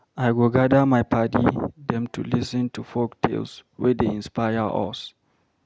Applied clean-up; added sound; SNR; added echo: none; none; none; none.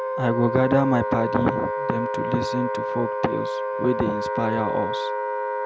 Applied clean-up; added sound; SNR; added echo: none; Wind instrument, woodwind instrument; 1 dB; none.